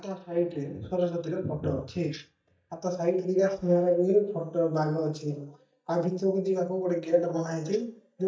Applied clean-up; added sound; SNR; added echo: neural mask model DeepFilterNet 3.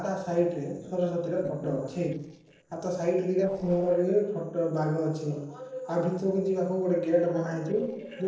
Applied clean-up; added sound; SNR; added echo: neural separator model SepFormer DNS4.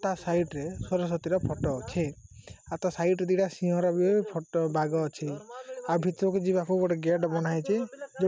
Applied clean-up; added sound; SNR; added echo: none; none; none; none.